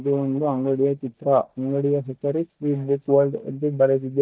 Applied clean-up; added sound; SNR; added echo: neural mask model DeepFilterNet 3.